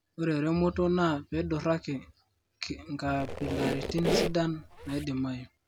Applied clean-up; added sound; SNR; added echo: none; Squeak; 2 dB; none.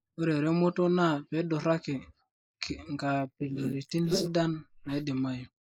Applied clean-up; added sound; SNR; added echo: neural mask model Resemble Enhance denoiser.